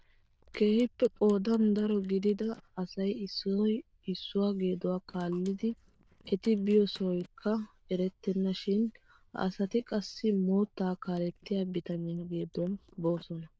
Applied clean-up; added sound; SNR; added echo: neural diffusion model UNIVERSE++.